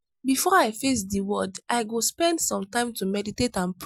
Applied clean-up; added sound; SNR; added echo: none; none; none; none.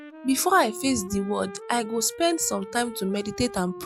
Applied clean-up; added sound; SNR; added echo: none; Wind instrument, woodwind instrument; 14 dB; none.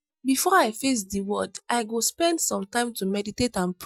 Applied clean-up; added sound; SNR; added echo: neural mask model DeepFilterNet 3.